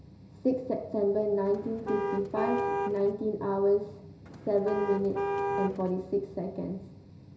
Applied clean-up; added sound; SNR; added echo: none; Car; 2 dB; reverberation time 0.5 s.